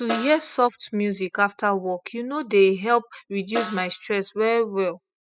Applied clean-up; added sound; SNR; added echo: classical method spectral subtraction.